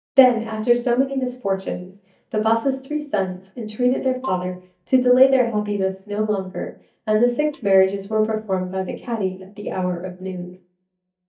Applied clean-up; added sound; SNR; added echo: neural mask model DeepFilterNet 3.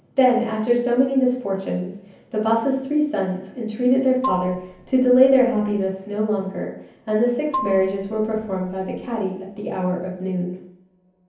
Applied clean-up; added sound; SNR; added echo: none; Marimba, xylophone; 11 dB; reverberation time 0.7 s.